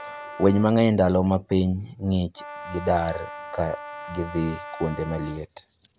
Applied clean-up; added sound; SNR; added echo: none; Brass instrument; 15 dB; none.